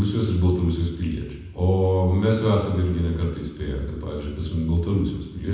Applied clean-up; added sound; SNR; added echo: none; none; none; reverberation time 1.0 s.